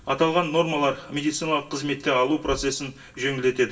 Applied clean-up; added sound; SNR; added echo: none; none; none; reverberation time 0.1 s.